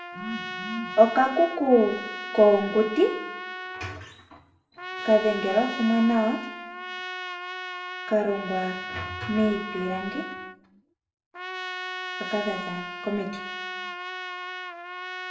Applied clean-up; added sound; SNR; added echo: none; Trumpet; 9 dB; reverberation time 0.6 s.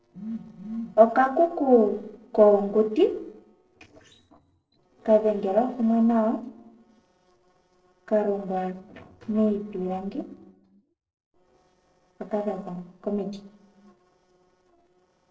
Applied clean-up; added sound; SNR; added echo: neural separator model SepFormer DNS4.